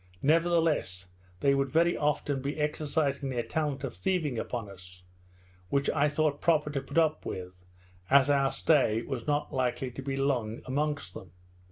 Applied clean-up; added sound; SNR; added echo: none; none; none; none.